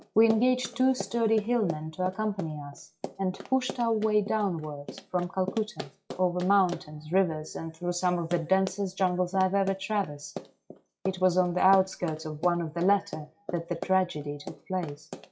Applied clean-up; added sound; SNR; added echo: classical method WPE with log-MMSE.